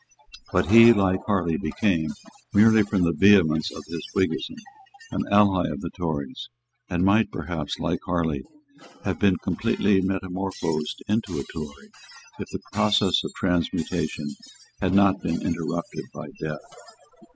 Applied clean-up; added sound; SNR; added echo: classical method spectral subtraction.